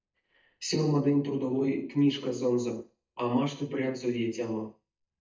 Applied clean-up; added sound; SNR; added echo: neural mask model DeepFilterNet 3.